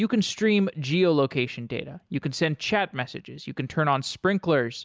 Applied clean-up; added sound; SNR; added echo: none; none; none; none.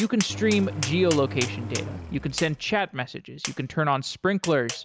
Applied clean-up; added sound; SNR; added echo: none; Tap + Engine; 9 dB; none.